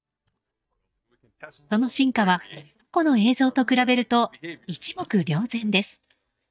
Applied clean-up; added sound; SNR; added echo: neural mask model DeepFilterNet 3.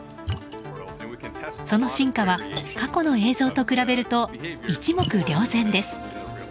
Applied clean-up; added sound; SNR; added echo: none; Splash, splatter; 14 dB; none.